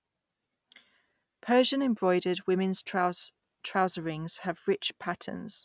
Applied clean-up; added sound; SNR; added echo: none; none; none; none.